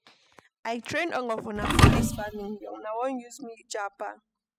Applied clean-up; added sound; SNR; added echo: classical method spectral subtraction.